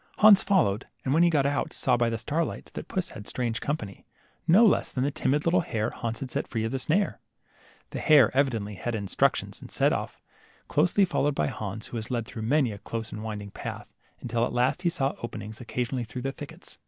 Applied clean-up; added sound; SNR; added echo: none; none; none; none.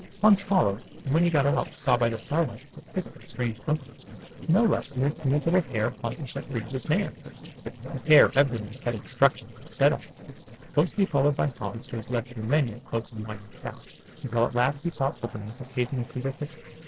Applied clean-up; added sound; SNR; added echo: neural separator model SepFormer DNS4.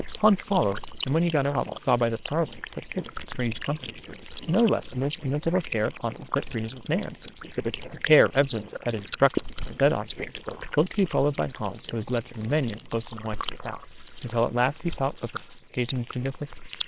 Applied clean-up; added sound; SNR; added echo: neural separator model SepFormer WHAMR!.